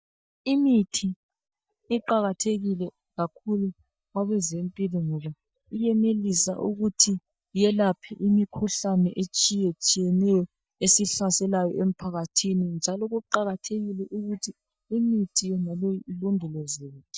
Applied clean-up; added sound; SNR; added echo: neural mask model DeepFilterNet 3.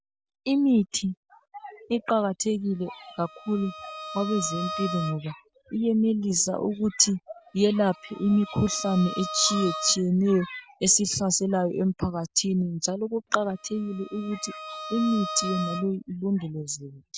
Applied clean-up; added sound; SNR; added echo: none; Bowed string instrument; 12 dB; none.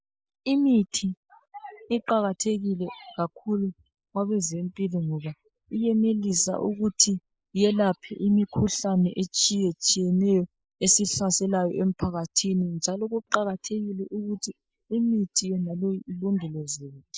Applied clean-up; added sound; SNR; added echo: neural mask model Resemble Enhance denoiser.